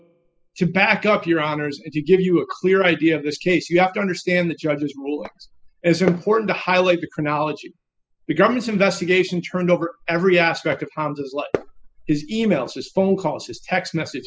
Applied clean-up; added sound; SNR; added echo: classical method spectral subtraction.